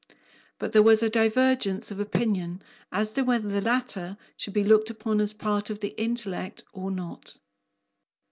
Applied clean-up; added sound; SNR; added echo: none; none; none; none.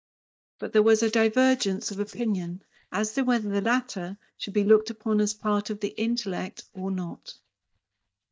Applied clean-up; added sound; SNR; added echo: neural mask model DeepFilterNet 3.